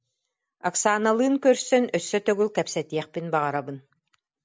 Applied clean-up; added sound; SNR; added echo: none; none; none; none.